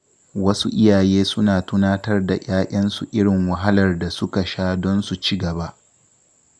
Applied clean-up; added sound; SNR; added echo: none; none; none; none.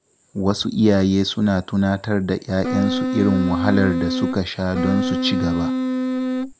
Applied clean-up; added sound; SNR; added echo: none; Wind instrument, woodwind instrument; 1 dB; none.